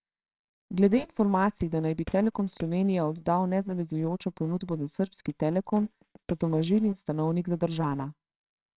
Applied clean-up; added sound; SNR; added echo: neural separator model SepFormer WHAMR!.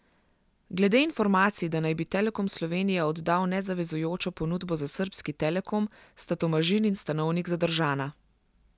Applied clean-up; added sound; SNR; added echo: none; none; none; none.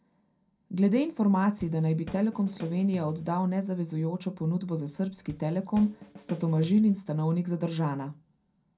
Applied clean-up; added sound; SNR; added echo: none; Drum kit; 18 dB; reverberation time 0.2 s.